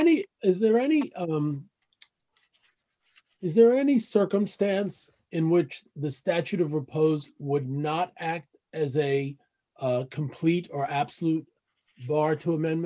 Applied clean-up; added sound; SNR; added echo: none; none; none; none.